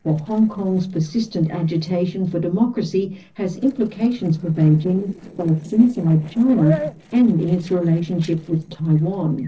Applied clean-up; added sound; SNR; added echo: neural separator model SepFormer DNS4.